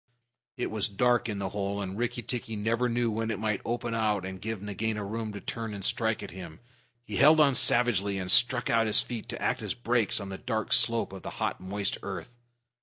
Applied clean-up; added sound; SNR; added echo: none; none; none; none.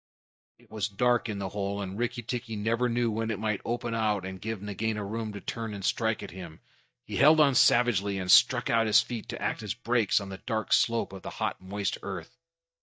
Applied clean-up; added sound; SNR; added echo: neural mask model DeepFilterNet 3.